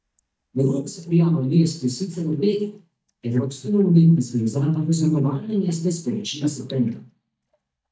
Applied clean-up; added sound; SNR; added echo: neural mask model DeepFilterNet 3.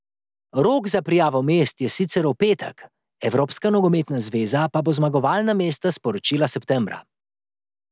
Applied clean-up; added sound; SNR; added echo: none; none; none; none.